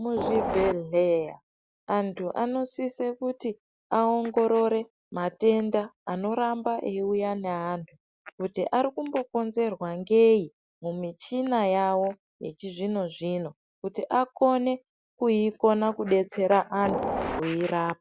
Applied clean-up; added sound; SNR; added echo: none; Train; 2 dB; none.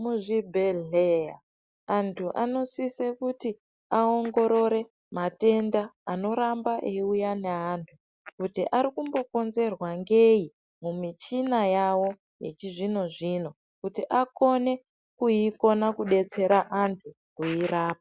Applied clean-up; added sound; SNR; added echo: none; none; none; none.